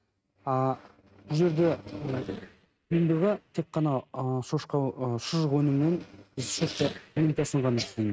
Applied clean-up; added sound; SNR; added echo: neural mask model RNNoise.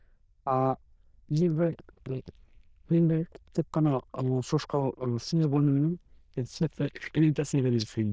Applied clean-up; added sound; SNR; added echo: neural diffusion model UNIVERSE++.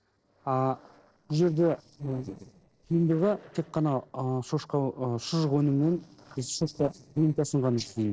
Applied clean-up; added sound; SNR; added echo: neural separator model SepFormer DNS4.